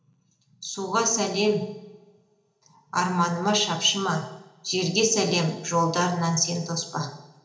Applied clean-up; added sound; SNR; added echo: none; none; none; reverberation time 0.8 s.